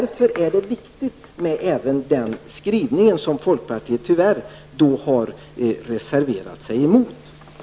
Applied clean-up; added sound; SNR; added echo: none; none; none; none.